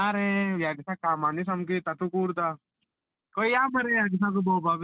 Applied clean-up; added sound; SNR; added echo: none; none; none; none.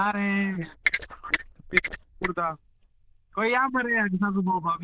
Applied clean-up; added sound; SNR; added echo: neural diffusion model UNIVERSE++.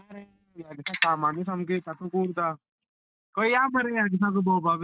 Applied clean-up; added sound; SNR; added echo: neural mask model DeepFilterNet 3.